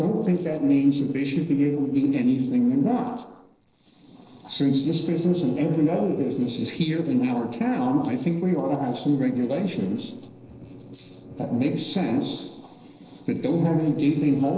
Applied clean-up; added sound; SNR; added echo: neural separator model SepFormer DNS4.